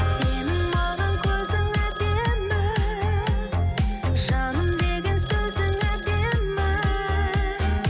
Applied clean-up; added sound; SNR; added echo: none; Telephone; 15 dB; none.